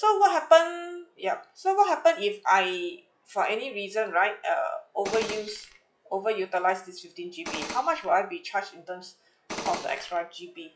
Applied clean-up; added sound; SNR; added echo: classical method log-MMSE.